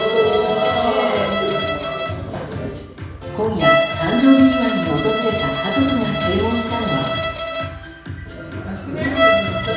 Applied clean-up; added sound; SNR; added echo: none; Bowed string instrument; 3 dB; reverberation time 0.9 s.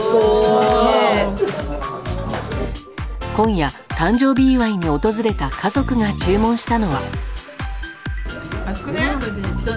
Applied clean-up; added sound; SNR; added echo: none; none; none; none.